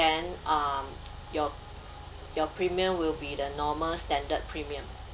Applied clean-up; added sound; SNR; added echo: none; Traffic noise, roadway noise; 12 dB; none.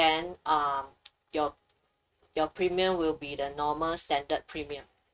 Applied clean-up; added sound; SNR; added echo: neural mask model RNNoise.